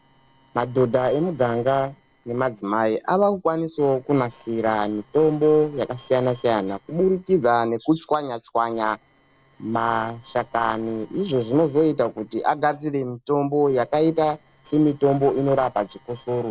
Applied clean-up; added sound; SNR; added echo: neural separator model SepFormer DNS4.